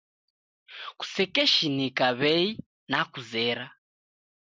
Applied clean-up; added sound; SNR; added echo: none; none; none; none.